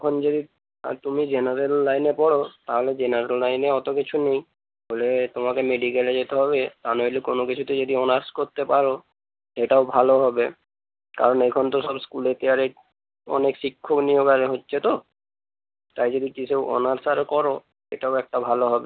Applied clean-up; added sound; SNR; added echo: none; none; none; none.